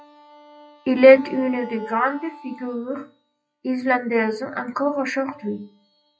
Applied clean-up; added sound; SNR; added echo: classical method WPE with log-MMSE.